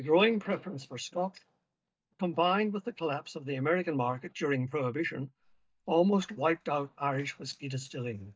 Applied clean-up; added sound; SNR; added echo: neural mask model DeepFilterNet 3.